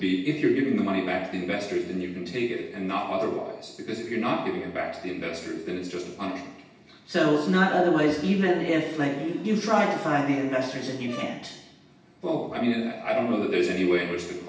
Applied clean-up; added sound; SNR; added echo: none; Brass instrument; 16 dB; reverberation time 0.9 s.